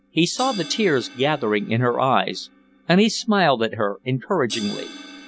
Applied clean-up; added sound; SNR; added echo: none; Crash cymbal; 18 dB; none.